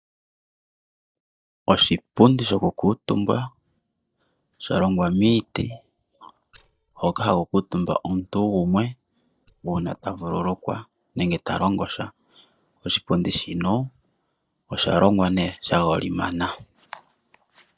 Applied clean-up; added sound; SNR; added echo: neural mask model DeepFilterNet 3.